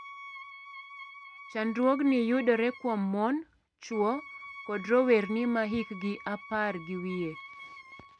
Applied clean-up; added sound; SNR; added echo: none; Wind instrument, woodwind instrument; 16 dB; none.